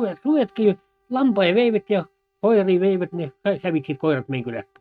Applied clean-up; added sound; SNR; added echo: neural mask model RNNoise.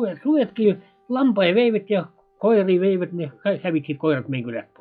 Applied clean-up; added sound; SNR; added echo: classical method log-MMSE.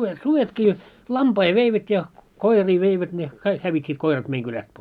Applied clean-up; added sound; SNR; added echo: none; none; none; none.